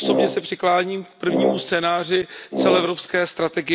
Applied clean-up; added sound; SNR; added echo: none; Brass instrument; 3 dB; none.